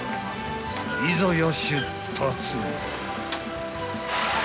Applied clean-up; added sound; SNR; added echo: none; none; none; none.